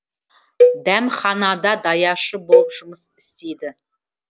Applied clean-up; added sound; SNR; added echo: none; Cowbell; -2 dB; none.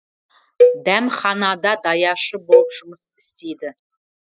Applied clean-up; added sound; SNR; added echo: classical method spectral subtraction.